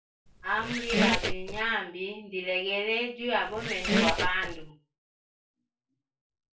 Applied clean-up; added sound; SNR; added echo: none; Squeak; -3 dB; reverberation time 0.3 s.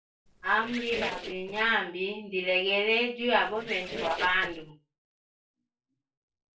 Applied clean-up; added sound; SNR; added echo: neural separator model SepFormer DNS4.